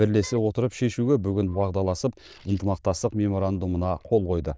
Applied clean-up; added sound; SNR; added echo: neural diffusion model UNIVERSE++.